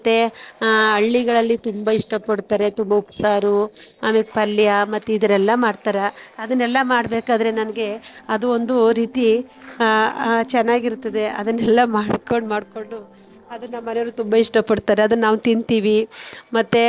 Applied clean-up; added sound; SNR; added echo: neural separator model SepFormer DNS4.